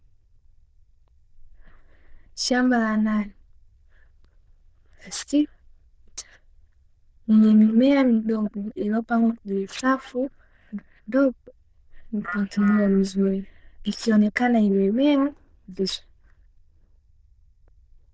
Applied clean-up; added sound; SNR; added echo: neural diffusion model UNIVERSE++.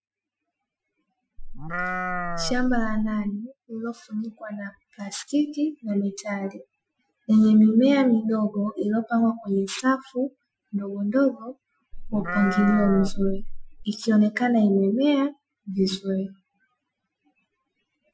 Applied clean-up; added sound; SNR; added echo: classical method Wiener filter.